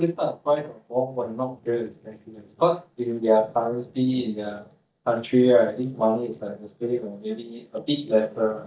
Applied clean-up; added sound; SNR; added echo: neural mask model DeepFilterNet 3.